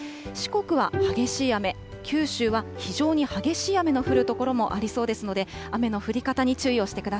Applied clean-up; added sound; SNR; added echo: none; Bowed string instrument; 9 dB; none.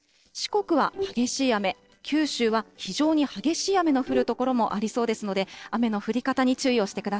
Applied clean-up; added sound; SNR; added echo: neural separator model SepFormer DNS4.